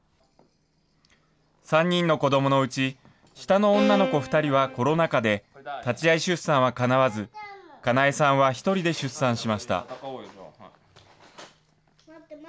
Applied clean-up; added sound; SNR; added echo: none; Bowed string instrument; 5 dB; none.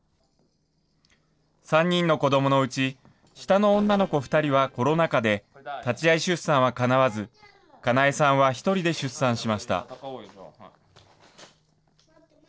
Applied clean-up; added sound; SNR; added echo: neural separator model SepFormer DNS4.